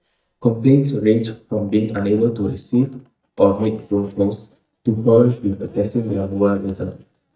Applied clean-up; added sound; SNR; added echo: neural mask model DeepFilterNet 3.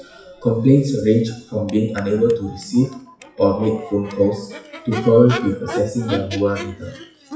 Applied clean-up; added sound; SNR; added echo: classical method WPE with log-MMSE.